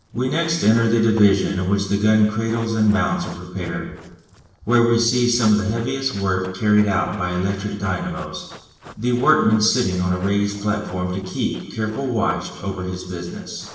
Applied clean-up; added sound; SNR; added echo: neural separator model SepFormer DNS4.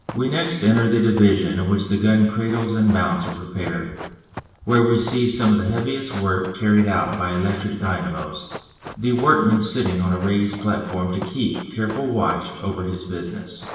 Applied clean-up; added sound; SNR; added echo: none; Run; 17 dB; reverberation time 1.0 s.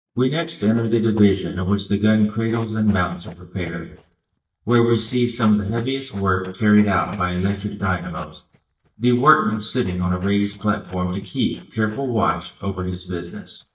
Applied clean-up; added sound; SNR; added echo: neural mask model DeepFilterNet 3.